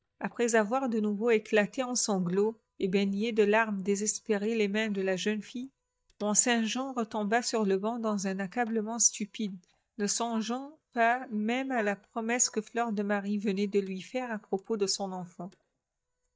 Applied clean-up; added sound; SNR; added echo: neural mask model DeepFilterNet 3.